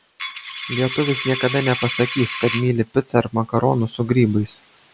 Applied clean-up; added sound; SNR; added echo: none; Coin (dropping); 8 dB; none.